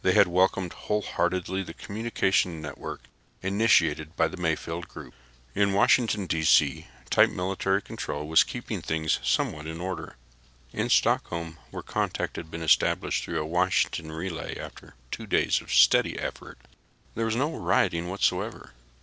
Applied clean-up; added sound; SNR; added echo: none; none; none; none.